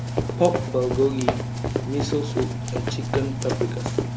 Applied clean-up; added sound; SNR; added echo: none; Engine + Run; 0 dB; none.